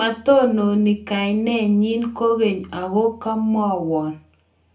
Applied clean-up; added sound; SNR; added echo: none; none; none; reverberation time 0.3 s.